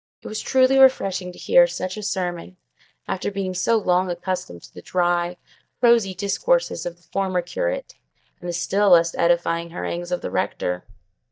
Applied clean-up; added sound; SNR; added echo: neural mask model DeepFilterNet 3.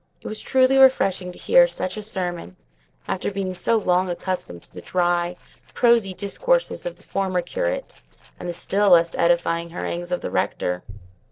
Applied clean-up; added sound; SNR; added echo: neural separator model SepFormer DNS4.